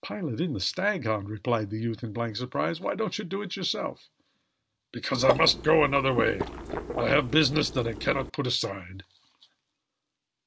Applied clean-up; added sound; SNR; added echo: none; Water / Liquid; 5 dB; none.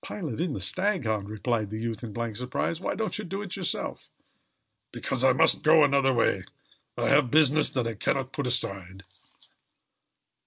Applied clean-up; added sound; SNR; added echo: none; none; none; none.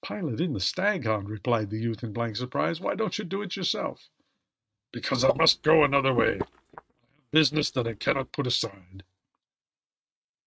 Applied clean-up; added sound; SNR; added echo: neural mask model RNNoise.